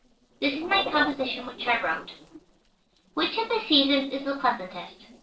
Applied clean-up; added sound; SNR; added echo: neural separator model SepFormer DNS4.